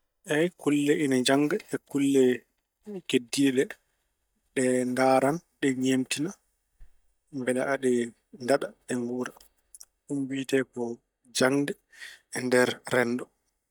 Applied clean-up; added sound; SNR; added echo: neural mask model DeepFilterNet 3.